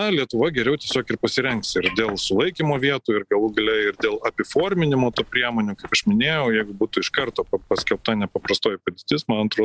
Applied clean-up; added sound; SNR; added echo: none; Walk, footsteps; 20 dB; none.